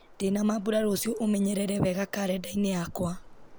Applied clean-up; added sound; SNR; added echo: none; Waves, surf; 19 dB; none.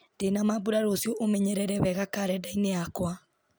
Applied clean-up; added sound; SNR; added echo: none; none; none; none.